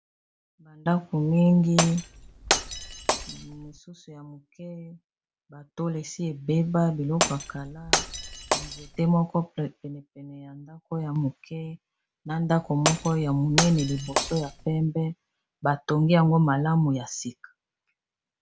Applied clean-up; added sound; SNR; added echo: none; Glass; 4 dB; none.